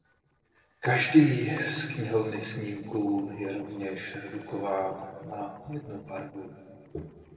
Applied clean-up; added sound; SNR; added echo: neural separator model SepFormer DNS4.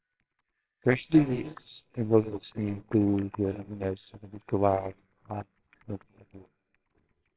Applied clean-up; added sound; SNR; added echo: neural separator model SepFormer WHAMR!.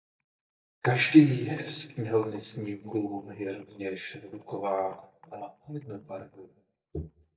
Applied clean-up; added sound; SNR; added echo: neural mask model DeepFilterNet 3.